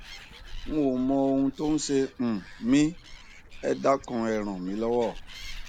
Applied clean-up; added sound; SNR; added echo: none; Animal; 15 dB; none.